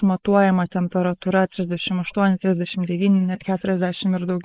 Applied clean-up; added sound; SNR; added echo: neural mask model Resemble Enhance denoiser.